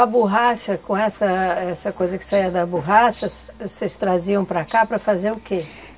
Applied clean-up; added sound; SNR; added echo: none; none; none; none.